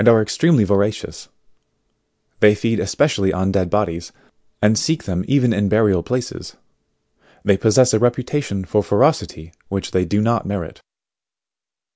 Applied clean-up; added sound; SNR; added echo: none; none; none; none.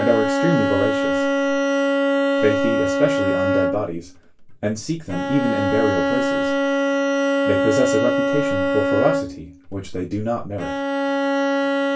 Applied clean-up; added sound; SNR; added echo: none; Bowed string instrument; -4 dB; reverberation time 0.2 s.